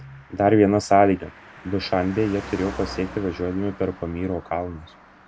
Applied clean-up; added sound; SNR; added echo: none; Car passing by; 17 dB; none.